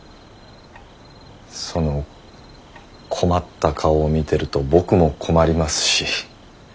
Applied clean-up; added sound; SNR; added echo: none; none; none; none.